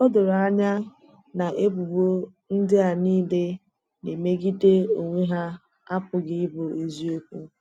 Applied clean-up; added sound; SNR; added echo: none; none; none; none.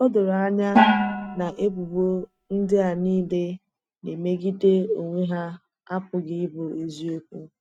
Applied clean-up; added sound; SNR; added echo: neural mask model RNNoise.